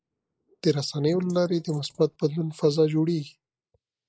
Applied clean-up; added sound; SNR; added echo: neural mask model Resemble Enhance denoiser.